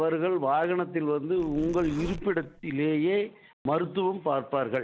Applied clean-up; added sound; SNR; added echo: none; Zipper (clothing); 13 dB; none.